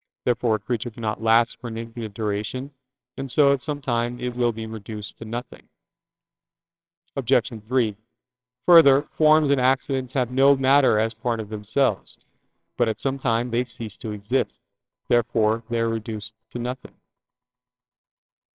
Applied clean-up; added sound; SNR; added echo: neural separator model SepFormer WHAMR!.